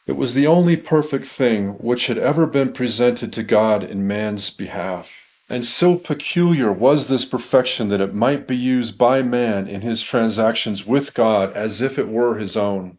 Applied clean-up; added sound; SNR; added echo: neural mask model Resemble Enhance denoiser.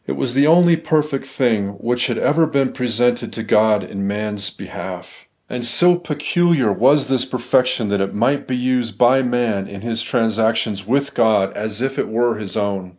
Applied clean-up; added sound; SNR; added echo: none; none; none; none.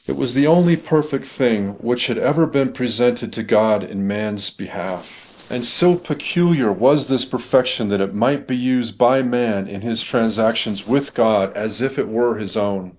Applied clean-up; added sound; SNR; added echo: neural separator model SepFormer DNS4.